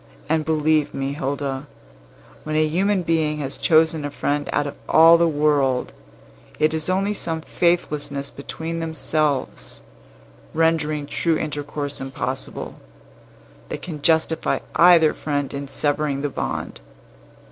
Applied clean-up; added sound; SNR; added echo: none; none; none; none.